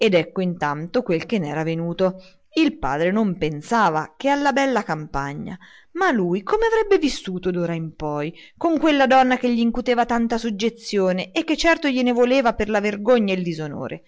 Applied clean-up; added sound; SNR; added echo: none; none; none; none.